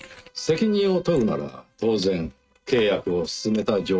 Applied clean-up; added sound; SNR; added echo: neural mask model RNNoise.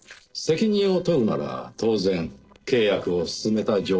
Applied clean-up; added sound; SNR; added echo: neural separator model SepFormer DNS4.